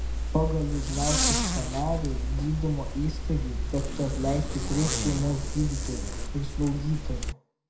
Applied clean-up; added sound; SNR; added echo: none; Zipper (clothing); -1 dB; reverberation time 0.5 s.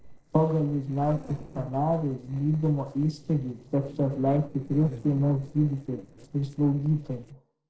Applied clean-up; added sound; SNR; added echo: neural separator model SepFormer DNS4.